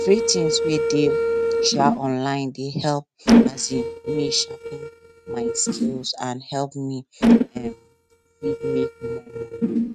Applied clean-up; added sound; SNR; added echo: neural mask model RNNoise.